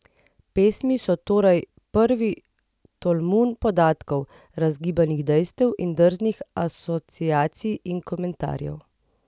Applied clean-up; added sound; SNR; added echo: none; none; none; none.